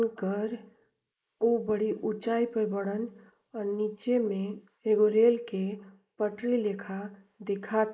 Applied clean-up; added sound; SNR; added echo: neural mask model Resemble Enhance denoiser.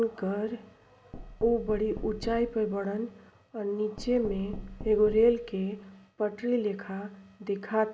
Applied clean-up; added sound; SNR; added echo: none; Knock; 13 dB; none.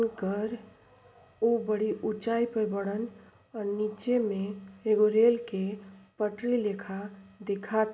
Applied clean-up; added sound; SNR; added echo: none; none; none; none.